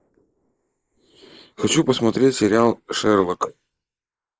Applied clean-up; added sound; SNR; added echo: neural mask model Resemble Enhance denoiser.